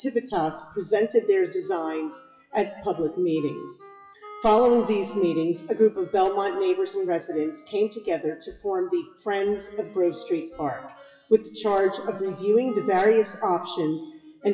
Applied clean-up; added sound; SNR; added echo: classical method WPE with log-MMSE.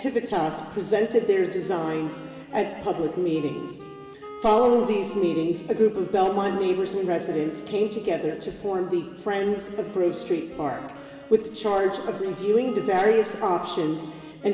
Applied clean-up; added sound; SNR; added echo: none; Wind instrument, woodwind instrument; 18 dB; reverberation time 1.8 s.